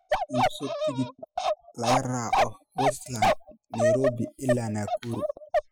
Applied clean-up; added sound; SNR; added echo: classical method spectral subtraction.